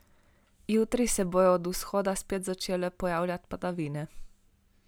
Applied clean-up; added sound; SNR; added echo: none; none; none; none.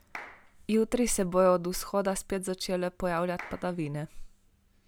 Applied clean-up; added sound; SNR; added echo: none; Clapping; 19 dB; none.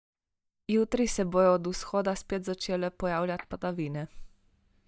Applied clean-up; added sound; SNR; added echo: neural mask model DeepFilterNet 3.